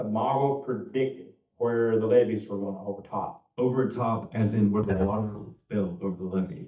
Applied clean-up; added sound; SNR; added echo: neural mask model DeepFilterNet 3.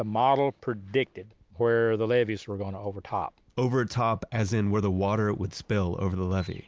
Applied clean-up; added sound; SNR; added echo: none; none; none; none.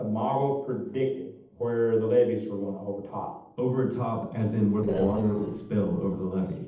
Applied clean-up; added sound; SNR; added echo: neural separator model SepFormer DNS4.